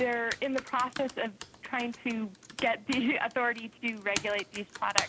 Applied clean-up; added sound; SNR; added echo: none; Computer keyboard; 9 dB; none.